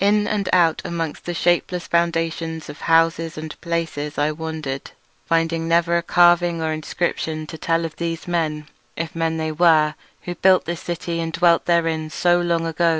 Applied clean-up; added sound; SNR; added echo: none; none; none; none.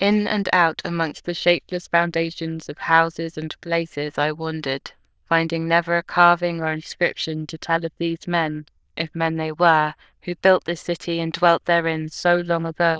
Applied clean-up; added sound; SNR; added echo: neural diffusion model UNIVERSE++.